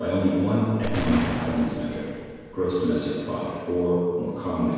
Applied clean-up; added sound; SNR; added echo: none; Explosion; 11 dB; reverberation time 1.9 s.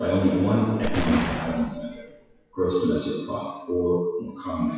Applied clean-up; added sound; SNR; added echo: classical method WPE with log-MMSE.